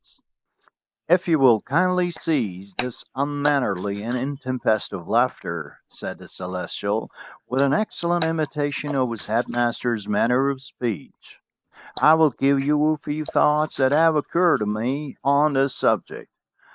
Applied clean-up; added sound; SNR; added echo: neural mask model Resemble Enhance denoiser.